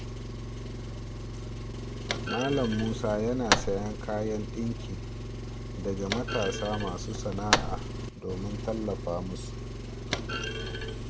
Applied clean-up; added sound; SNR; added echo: none; Thump, thud + Engine; -1 dB; none.